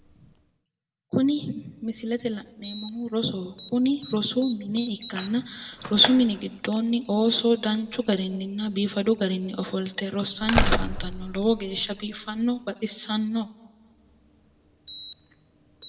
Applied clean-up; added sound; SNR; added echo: none; Slam; 8 dB; reverberation time 1.2 s.